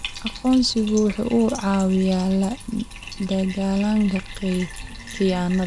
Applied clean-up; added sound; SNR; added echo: none; Bathtub (filling or washing); 14 dB; none.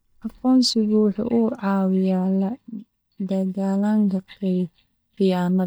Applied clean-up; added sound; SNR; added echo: neural mask model DeepFilterNet 3.